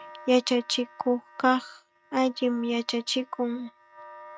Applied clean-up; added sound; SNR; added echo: neural mask model RNNoise.